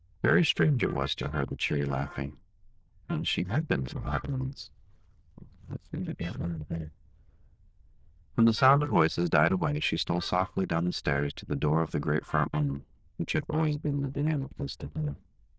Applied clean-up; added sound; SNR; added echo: neural diffusion model UNIVERSE++.